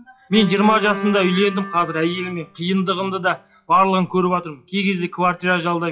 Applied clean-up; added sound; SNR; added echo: classical method WPE with log-MMSE.